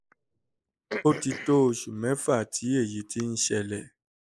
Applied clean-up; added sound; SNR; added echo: neural mask model Resemble Enhance denoiser.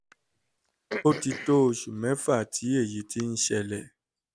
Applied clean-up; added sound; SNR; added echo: none; Cough; 14 dB; none.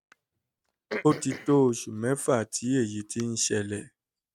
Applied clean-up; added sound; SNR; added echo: neural mask model RNNoise.